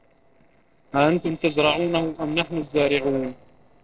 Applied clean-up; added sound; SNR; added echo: neural separator model SepFormer DNS4.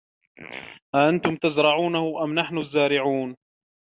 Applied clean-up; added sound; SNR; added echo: none; none; none; none.